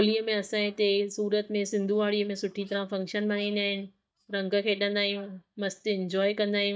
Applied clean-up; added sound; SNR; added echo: neural mask model DeepFilterNet 3.